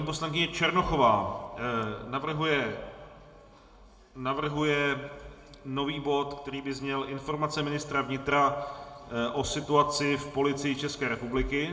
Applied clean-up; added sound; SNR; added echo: none; none; none; reverberation time 1.4 s.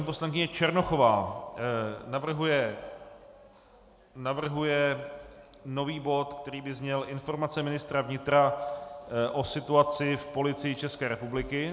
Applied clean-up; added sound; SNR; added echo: none; none; none; none.